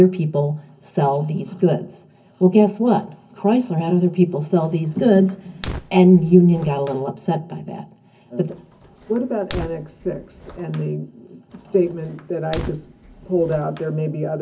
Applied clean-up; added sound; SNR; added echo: none; Fire; 15 dB; reverberation time 0.3 s.